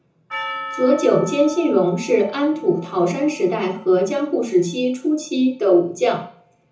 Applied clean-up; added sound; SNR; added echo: none; Percussion; 16 dB; reverberation time 0.5 s.